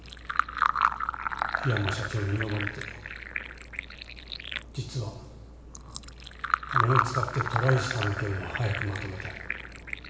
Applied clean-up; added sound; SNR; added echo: none; Fill (with liquid); 0 dB; reverberation time 1.4 s.